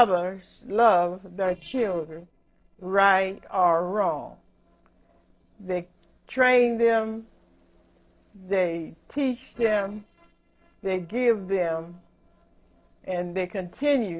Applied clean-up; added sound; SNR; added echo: neural separator model SepFormer DNS4.